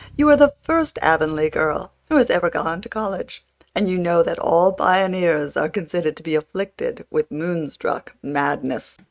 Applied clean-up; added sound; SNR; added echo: neural mask model RNNoise.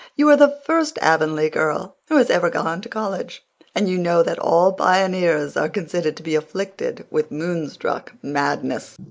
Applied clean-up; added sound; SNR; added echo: neural mask model Resemble Enhance denoiser.